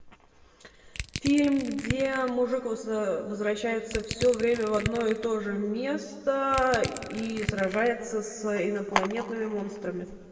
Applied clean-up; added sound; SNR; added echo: none; Crushing; 9 dB; reverberation time 1.9 s.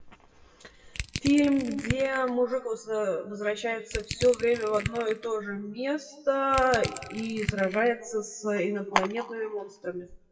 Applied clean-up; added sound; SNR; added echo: classical method WPE with log-MMSE.